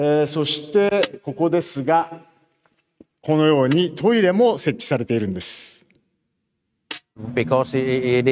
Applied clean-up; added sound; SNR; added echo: neural mask model RNNoise.